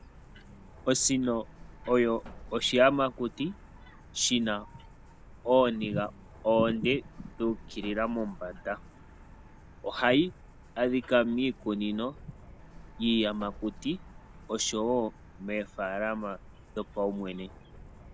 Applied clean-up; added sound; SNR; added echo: none; Truck; 18 dB; none.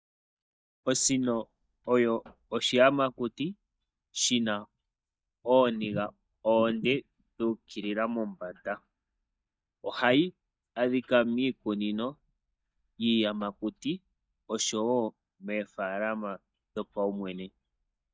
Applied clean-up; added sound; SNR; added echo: neural mask model DeepFilterNet 3.